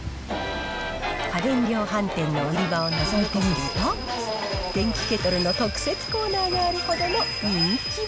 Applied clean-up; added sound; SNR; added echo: none; Rain / Train; 7 dB; none.